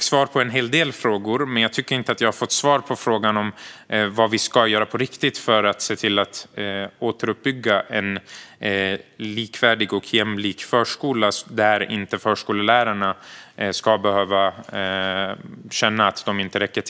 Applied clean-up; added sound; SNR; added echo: none; none; none; none.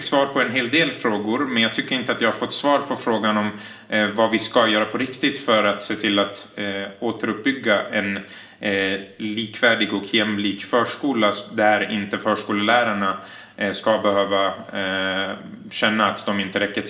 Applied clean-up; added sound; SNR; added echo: none; none; none; reverberation time 1.7 s.